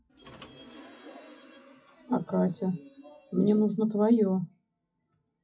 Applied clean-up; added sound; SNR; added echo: classical method WPE with log-MMSE.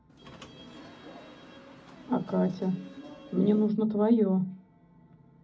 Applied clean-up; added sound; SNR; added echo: none; Subway, metro, underground / Sliding door; 18 dB; reverberation time 0.4 s.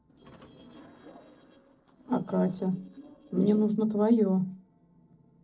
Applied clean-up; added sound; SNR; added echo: neural separator model SepFormer DNS4.